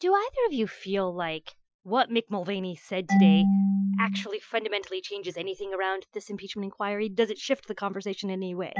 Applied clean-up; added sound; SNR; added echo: classical method Wiener filter.